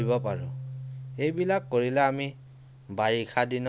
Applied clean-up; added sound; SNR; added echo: none; Marimba, xylophone; 10 dB; none.